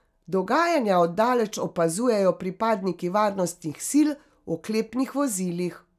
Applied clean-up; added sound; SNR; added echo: none; none; none; none.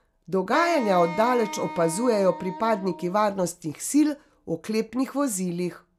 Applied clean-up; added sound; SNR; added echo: none; Wind instrument, woodwind instrument; 11 dB; none.